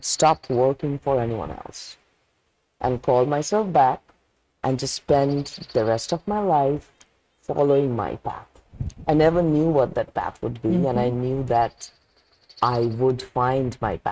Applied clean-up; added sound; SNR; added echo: neural mask model RNNoise.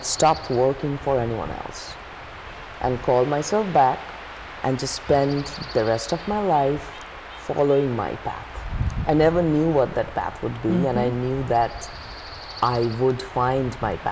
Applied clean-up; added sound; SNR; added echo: none; Stream / Chirp, tweet / Wind; 12 dB; none.